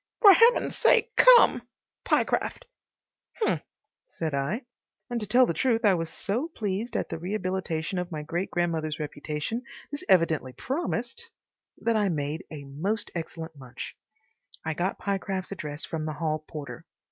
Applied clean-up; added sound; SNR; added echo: none; none; none; none.